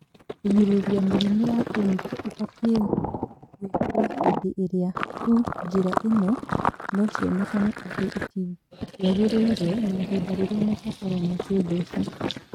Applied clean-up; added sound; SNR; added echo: neural mask model RNNoise.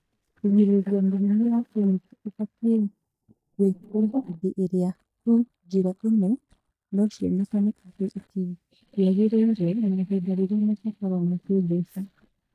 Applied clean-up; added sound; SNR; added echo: neural mask model DeepFilterNet 3.